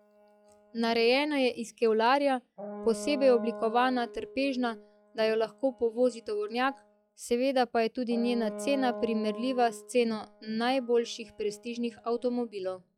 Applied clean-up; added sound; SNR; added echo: classical method log-MMSE.